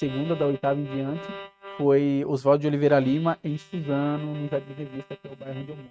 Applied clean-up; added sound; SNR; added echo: neural mask model RNNoise.